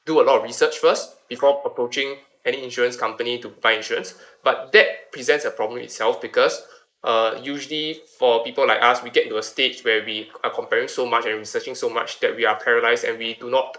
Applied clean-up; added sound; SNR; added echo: neural mask model Resemble Enhance denoiser.